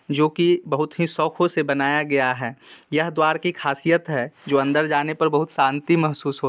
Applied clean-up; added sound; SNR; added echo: none; none; none; none.